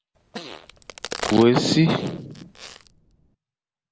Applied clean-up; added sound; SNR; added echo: none; Crack + Fart; 13 dB; none.